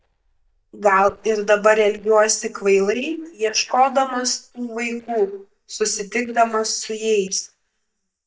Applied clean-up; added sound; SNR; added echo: neural mask model DeepFilterNet 3.